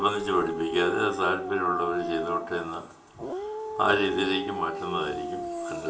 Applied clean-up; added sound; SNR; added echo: none; Dog; 6 dB; reverberation time 0.2 s.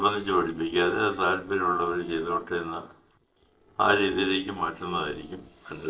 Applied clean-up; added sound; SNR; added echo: neural separator model SepFormer DNS4.